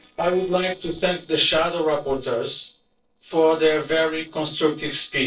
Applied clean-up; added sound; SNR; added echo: neural separator model SepFormer DNS4.